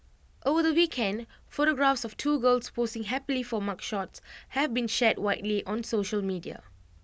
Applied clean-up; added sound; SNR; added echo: none; none; none; none.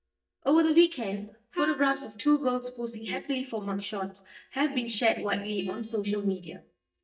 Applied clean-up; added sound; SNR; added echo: neural mask model DeepFilterNet 3.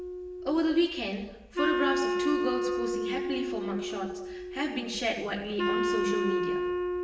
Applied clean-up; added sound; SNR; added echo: none; Wind instrument, woodwind instrument; 0 dB; reverberation time 0.9 s.